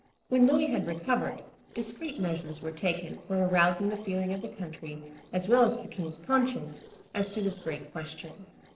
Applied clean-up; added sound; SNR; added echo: neural separator model SepFormer DNS4.